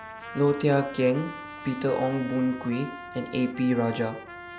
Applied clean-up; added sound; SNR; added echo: none; Trumpet; 14 dB; none.